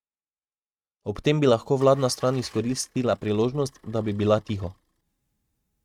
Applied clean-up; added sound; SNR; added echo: neural mask model RNNoise.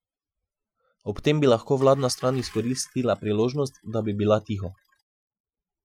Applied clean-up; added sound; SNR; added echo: classical method Wiener filter.